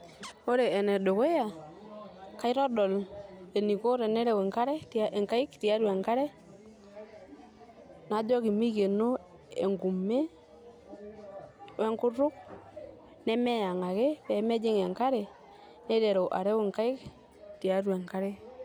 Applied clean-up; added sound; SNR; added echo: none; none; none; none.